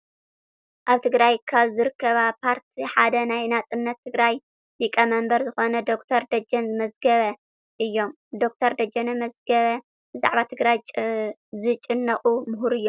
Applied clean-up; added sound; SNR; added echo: none; none; none; none.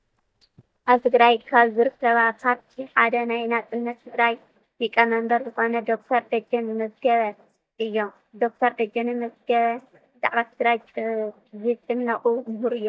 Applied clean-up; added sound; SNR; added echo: neural mask model DeepFilterNet 3.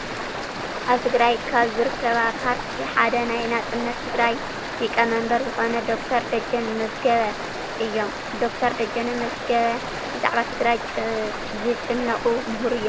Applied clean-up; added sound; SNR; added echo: none; Stream; 6 dB; none.